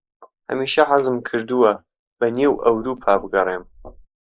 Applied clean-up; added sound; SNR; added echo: neural mask model Resemble Enhance denoiser.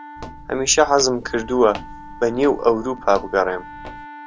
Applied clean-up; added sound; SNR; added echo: none; Wind instrument, woodwind instrument + Walk, footsteps; 16 dB; none.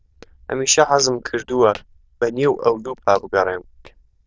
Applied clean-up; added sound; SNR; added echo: neural diffusion model UNIVERSE++.